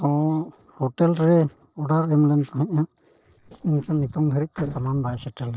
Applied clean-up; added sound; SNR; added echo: neural separator model SepFormer DNS4.